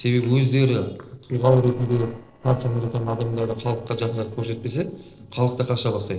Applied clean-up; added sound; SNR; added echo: neural separator model SepFormer DNS4.